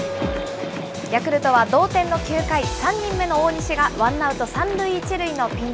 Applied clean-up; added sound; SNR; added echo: none; Keyboard (musical); 16 dB; none.